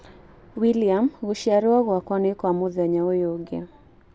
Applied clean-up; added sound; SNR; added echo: none; none; none; none.